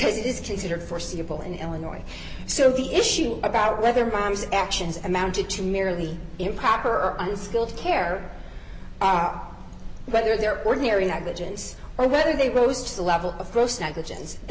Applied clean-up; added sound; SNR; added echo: none; none; none; none.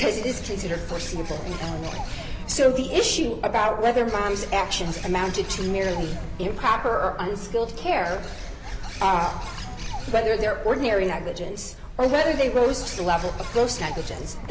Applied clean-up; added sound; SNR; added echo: none; Bird; 11 dB; none.